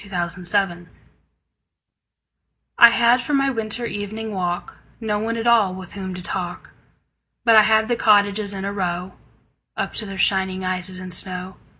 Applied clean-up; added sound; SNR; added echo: none; none; none; none.